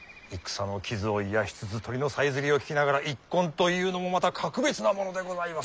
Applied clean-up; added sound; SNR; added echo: none; none; none; none.